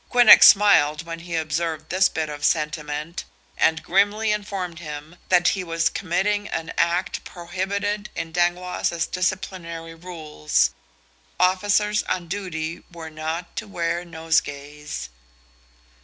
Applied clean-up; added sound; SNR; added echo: none; none; none; none.